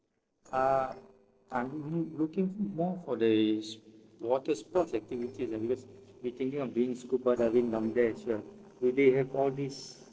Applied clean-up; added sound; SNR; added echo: neural separator model SepFormer DNS4.